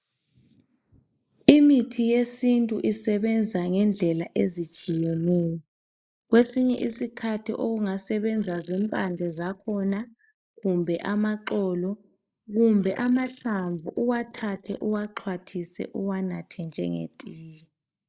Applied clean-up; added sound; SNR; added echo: neural mask model Resemble Enhance denoiser.